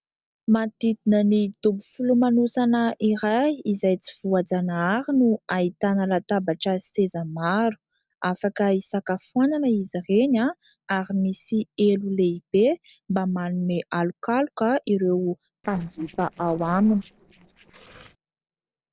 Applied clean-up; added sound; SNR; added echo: neural separator model SepFormer DNS4.